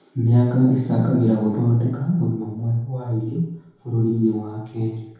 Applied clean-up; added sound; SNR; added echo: none; none; none; reverberation time 0.8 s.